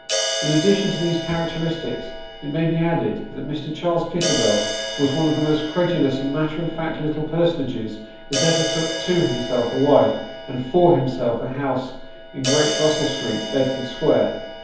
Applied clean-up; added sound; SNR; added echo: none; Crash cymbal; 7 dB; reverberation time 0.9 s.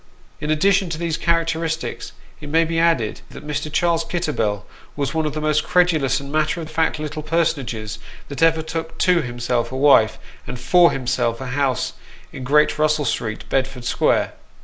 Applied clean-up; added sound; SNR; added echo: none; none; none; none.